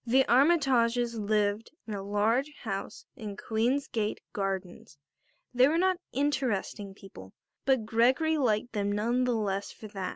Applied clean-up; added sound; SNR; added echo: none; none; none; none.